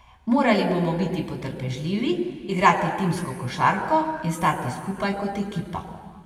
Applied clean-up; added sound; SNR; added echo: none; none; none; reverberation time 2.0 s.